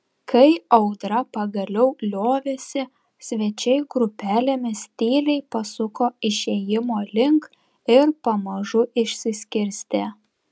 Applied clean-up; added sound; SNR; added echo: none; none; none; none.